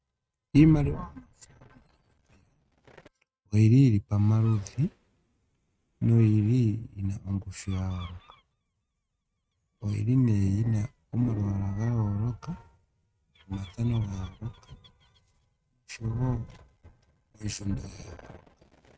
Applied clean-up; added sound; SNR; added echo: neural mask model RNNoise.